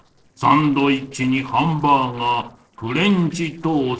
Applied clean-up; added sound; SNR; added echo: neural separator model SepFormer DNS4.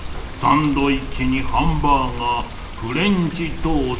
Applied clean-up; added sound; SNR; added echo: none; Water; 5 dB; reverberation time 0.6 s.